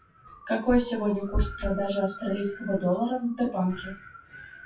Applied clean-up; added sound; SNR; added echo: classical method WPE with log-MMSE.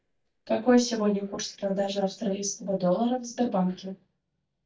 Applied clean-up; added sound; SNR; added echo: neural mask model DeepFilterNet 3.